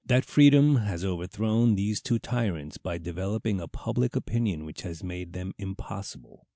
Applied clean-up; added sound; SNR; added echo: none; none; none; none.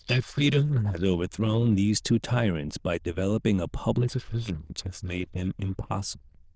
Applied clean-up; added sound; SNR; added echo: neural diffusion model UNIVERSE++.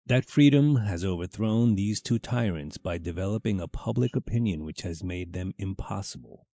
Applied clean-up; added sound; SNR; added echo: neural mask model Resemble Enhance denoiser.